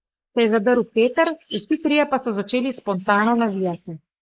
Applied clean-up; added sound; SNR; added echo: neural mask model Resemble Enhance denoiser.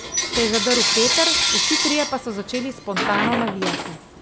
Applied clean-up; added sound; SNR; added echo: none; Coin (dropping) / Bell; -2 dB; none.